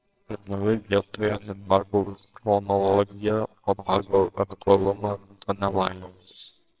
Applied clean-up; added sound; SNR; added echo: neural separator model SepFormer WHAMR!.